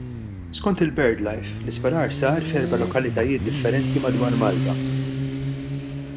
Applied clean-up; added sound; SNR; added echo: none; Motorcycle; 2 dB; none.